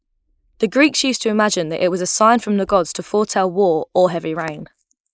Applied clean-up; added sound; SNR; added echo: neural mask model Resemble Enhance denoiser.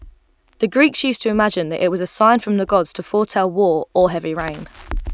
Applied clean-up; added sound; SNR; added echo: none; Crackle; 16 dB; none.